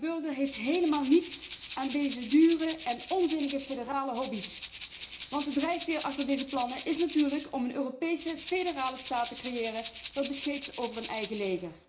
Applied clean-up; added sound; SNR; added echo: none; Rattle (instrument); 14 dB; reverberation time 0.4 s.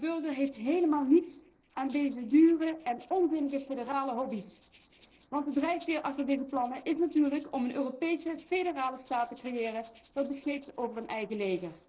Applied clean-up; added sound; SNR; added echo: neural separator model SepFormer DNS4.